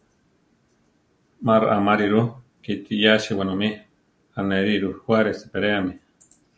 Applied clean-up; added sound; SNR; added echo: none; none; none; none.